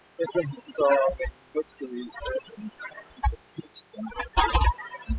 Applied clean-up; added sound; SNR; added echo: classical method spectral subtraction.